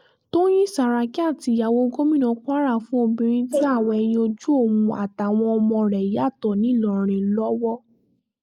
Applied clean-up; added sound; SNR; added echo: neural mask model Resemble Enhance denoiser.